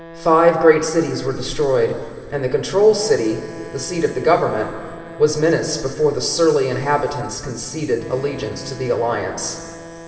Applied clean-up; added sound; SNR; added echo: none; Wind instrument, woodwind instrument; 20 dB; reverberation time 2.5 s.